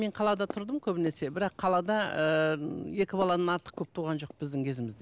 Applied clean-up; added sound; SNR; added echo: none; Walk, footsteps; 18 dB; none.